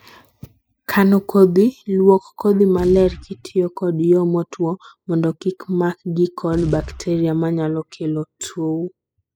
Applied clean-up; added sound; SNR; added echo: classical method spectral subtraction.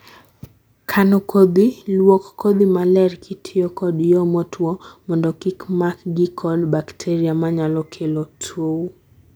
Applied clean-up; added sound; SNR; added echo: none; none; none; none.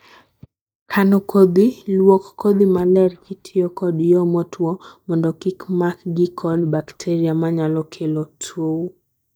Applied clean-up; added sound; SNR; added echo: neural mask model DeepFilterNet 3.